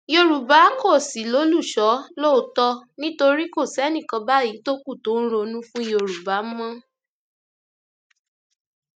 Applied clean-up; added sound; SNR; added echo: neural mask model DeepFilterNet 3.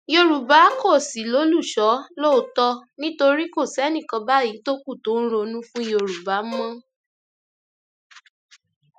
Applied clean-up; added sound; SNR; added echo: classical method Wiener filter.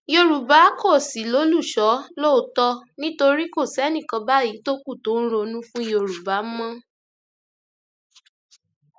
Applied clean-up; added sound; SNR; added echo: neural mask model Resemble Enhance denoiser.